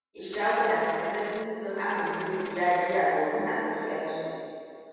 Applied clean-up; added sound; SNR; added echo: none; Coin (dropping); 16 dB; reverberation time 2.1 s.